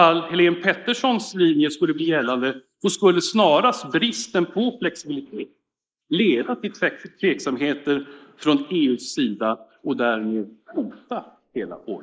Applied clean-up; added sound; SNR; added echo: neural mask model Resemble Enhance denoiser.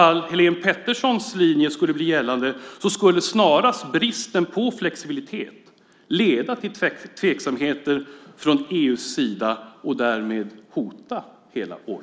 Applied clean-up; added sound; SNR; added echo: none; none; none; none.